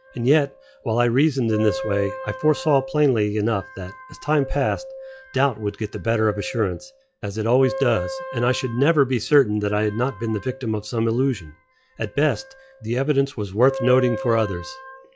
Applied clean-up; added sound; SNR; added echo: classical method log-MMSE.